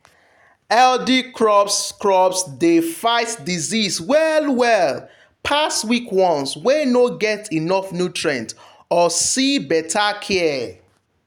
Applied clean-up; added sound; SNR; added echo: none; none; none; none.